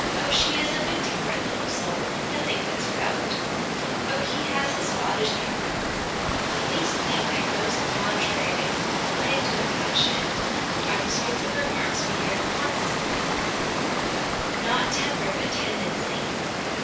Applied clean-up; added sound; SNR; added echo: none; Water; -5 dB; reverberation time 0.6 s.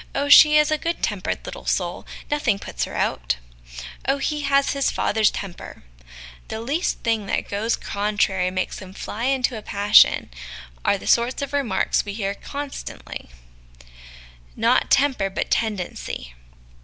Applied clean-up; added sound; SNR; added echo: none; none; none; none.